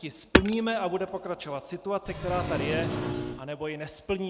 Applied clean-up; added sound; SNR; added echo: none; Hammer + Engine; -1 dB; none.